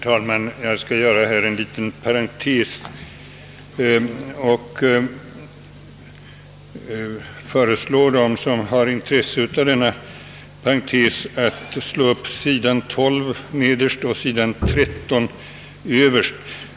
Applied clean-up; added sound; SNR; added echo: none; Bowed string instrument; 6 dB; none.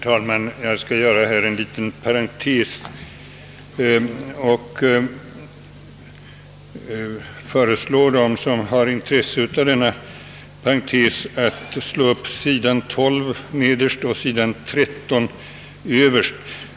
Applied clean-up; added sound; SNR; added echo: none; none; none; none.